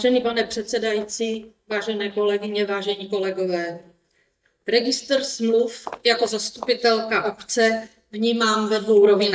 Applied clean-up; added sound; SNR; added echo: neural mask model DeepFilterNet 3.